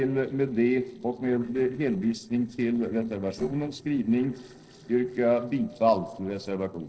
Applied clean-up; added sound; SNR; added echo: neural separator model SepFormer DNS4.